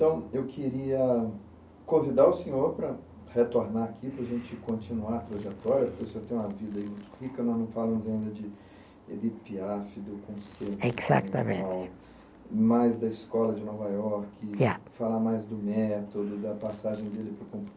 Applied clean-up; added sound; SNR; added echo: none; none; none; none.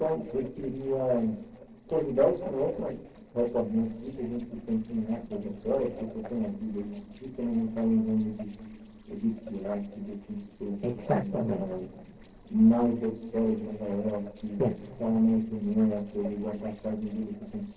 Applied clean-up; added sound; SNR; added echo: neural separator model SepFormer DNS4.